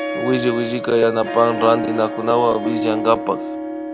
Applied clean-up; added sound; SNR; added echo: none; Harp + Wind instrument, woodwind instrument; 6 dB; none.